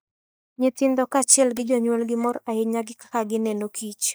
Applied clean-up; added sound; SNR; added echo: neural mask model DeepFilterNet 3.